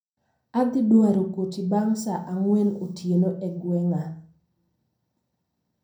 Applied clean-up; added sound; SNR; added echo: none; none; none; reverberation time 0.6 s.